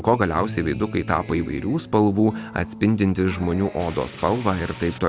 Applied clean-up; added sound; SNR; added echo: none; Acoustic guitar + Rain; 14 dB; none.